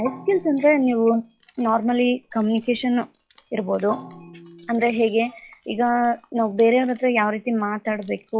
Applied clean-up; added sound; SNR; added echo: classical method log-MMSE.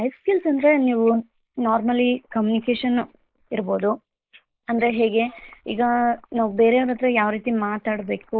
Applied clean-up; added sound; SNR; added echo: neural mask model Resemble Enhance denoiser.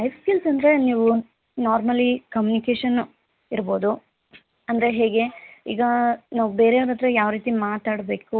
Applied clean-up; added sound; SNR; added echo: none; none; none; none.